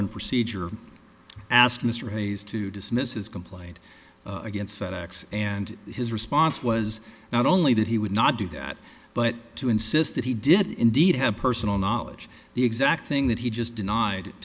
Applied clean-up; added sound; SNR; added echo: none; Tambourine; 11 dB; none.